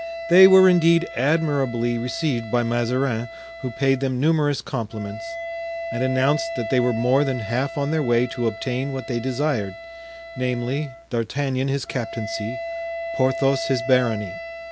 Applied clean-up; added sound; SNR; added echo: none; Wind instrument, woodwind instrument; 11 dB; none.